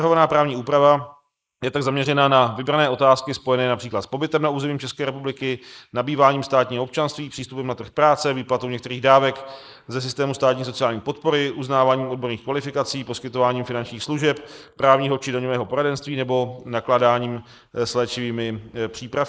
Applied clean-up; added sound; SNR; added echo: neural mask model Resemble Enhance denoiser.